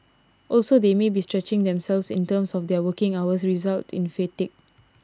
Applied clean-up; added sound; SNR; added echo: none; none; none; none.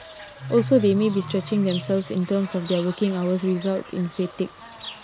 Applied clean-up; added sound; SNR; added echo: none; Bird / Fowl; 13 dB; none.